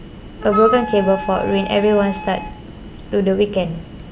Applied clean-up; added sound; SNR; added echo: none; Wind instrument, woodwind instrument; 10 dB; none.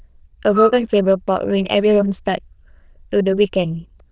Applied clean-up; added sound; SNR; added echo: neural diffusion model UNIVERSE++.